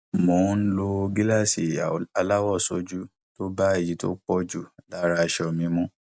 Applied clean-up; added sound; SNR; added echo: none; none; none; none.